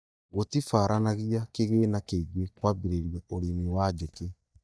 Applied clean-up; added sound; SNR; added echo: neural mask model DeepFilterNet 3.